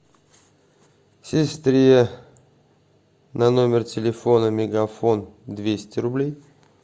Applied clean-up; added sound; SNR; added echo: none; none; none; none.